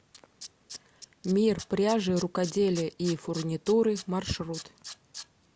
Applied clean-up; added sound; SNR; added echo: none; Tools; 17 dB; none.